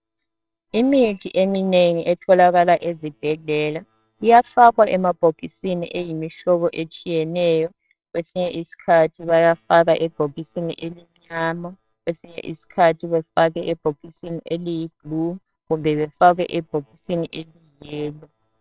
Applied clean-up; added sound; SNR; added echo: neural separator model SepFormer WHAMR!.